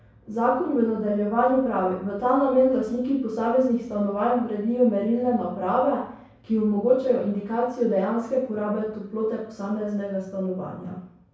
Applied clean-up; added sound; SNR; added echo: none; none; none; reverberation time 0.6 s.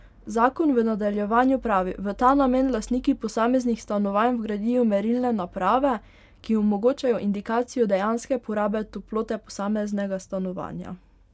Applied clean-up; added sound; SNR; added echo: none; none; none; none.